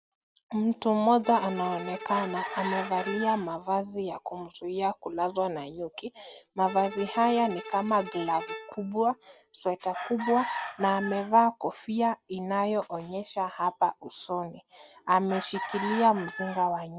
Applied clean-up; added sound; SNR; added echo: none; Bowed string instrument + Chicken, rooster; 10 dB; none.